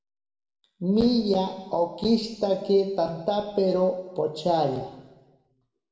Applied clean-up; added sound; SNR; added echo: none; none; none; reverberation time 1.1 s.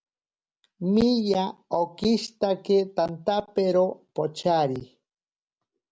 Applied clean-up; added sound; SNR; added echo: none; none; none; none.